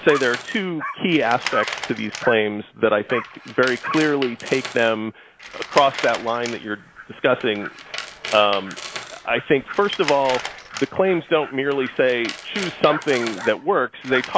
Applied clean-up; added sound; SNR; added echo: none; Dog + Tools; 10 dB; none.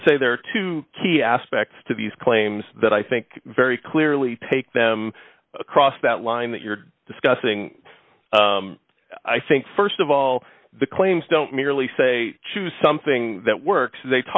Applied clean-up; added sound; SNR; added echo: none; none; none; none.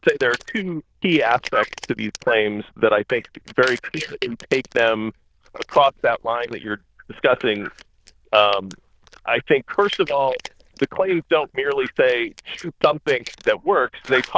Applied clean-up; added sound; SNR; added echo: neural diffusion model UNIVERSE++.